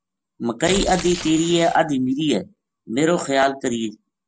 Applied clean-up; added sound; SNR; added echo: none; Tearing; 12 dB; none.